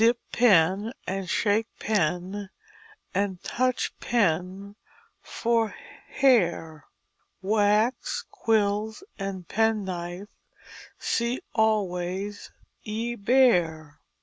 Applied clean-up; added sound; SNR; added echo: none; none; none; none.